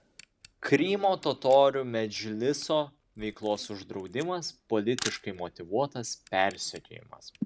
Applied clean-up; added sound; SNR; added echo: none; Camera; 19 dB; none.